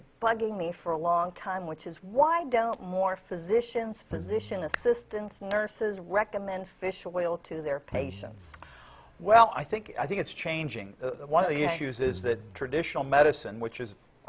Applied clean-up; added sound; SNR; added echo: none; Guitar; 15 dB; none.